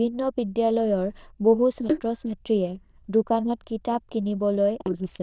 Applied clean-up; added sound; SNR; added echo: neural diffusion model UNIVERSE++.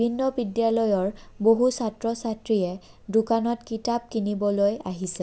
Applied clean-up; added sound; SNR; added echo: none; none; none; none.